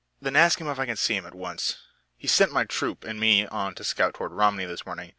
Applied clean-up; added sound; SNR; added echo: none; none; none; none.